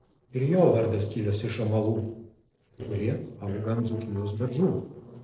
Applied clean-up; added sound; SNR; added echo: neural separator model SepFormer DNS4.